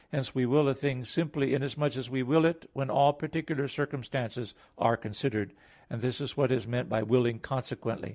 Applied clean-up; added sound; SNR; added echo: none; none; none; none.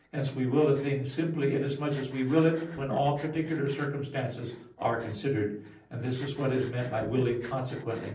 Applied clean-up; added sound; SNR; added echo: neural separator model SepFormer DNS4.